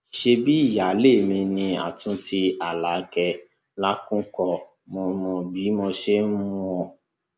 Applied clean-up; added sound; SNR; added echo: none; none; none; none.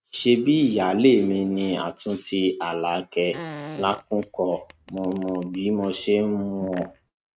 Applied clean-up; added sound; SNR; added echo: neural mask model RNNoise.